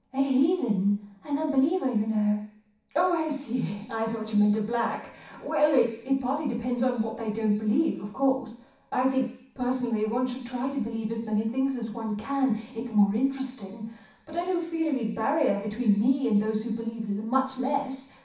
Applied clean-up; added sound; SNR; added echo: none; none; none; reverberation time 0.7 s.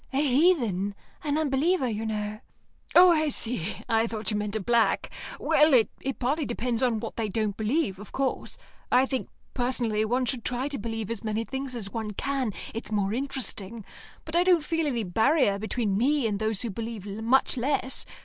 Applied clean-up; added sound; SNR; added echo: none; none; none; none.